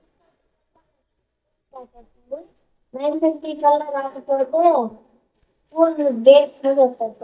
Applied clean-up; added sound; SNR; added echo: neural mask model DeepFilterNet 3.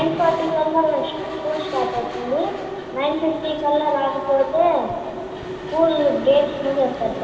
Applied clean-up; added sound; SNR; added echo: none; Mechanisms; 11 dB; reverberation time 2.6 s.